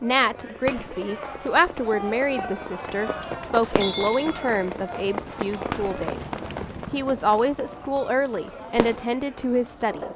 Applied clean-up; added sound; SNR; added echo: none; Fireworks + Livestock, farm animals, working animals; 6 dB; none.